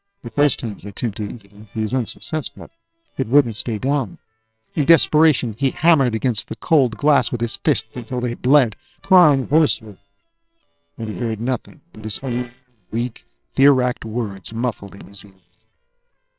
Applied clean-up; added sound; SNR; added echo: neural separator model SepFormer WHAMR!.